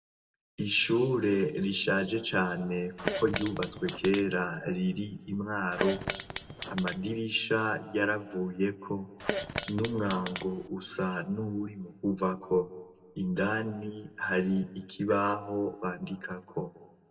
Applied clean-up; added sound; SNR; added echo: none; Fart; 3 dB; reverberation time 1.2 s.